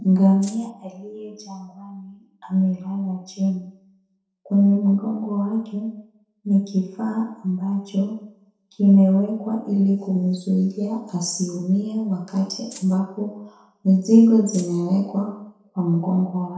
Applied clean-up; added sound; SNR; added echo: neural separator model SepFormer DNS4.